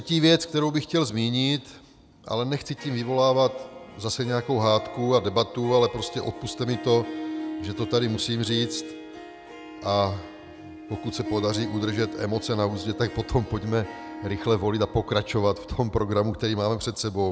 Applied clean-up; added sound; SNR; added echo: none; Harp; 13 dB; none.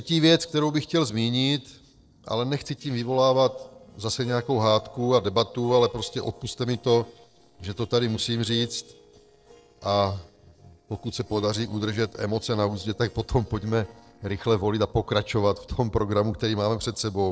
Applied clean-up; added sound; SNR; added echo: neural separator model SepFormer DNS4.